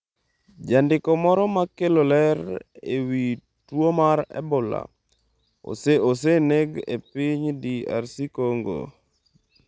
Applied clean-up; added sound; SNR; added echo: none; none; none; none.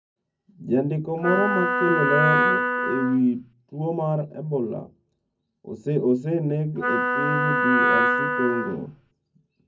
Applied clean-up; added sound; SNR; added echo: none; Wind instrument, woodwind instrument; -3 dB; reverberation time 0.3 s.